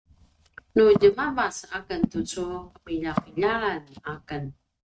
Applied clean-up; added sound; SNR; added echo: neural mask model RNNoise.